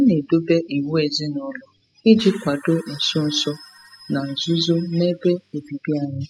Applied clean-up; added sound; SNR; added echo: classical method spectral subtraction.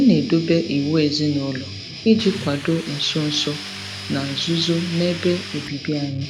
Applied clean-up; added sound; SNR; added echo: none; Hiss + Guitar; 12 dB; none.